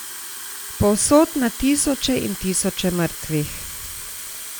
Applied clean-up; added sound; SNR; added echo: none; Fill (with liquid) / Water tap, faucet; 11 dB; none.